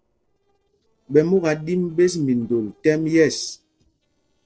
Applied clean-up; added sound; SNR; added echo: neural separator model SepFormer DNS4.